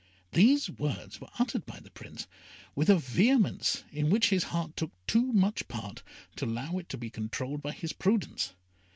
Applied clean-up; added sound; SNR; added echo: none; none; none; none.